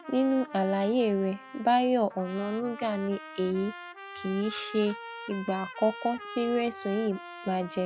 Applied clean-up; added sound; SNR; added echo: none; Trumpet; 14 dB; none.